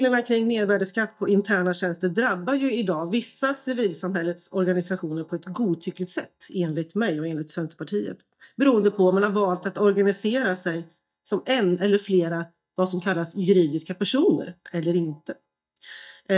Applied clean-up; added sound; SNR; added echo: neural mask model DeepFilterNet 3.